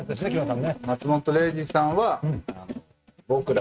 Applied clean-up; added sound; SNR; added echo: neural mask model RNNoise.